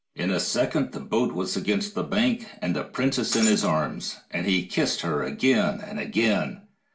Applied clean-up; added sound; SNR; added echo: none; Shatter; 6 dB; reverberation time 0.3 s.